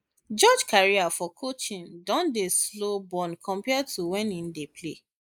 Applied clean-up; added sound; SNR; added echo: neural mask model Resemble Enhance denoiser.